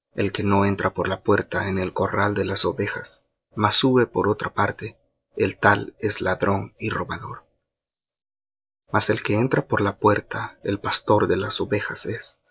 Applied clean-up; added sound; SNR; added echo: none; none; none; none.